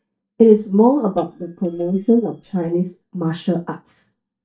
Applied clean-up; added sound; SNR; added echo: neural mask model DeepFilterNet 3.